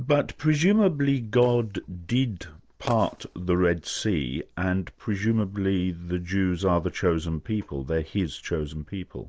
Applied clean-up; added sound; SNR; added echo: neural separator model SepFormer DNS4.